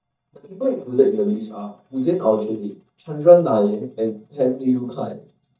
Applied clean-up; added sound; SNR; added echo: neural mask model DeepFilterNet 3.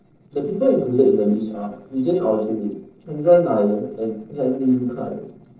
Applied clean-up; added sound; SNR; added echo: neural separator model SepFormer DNS4.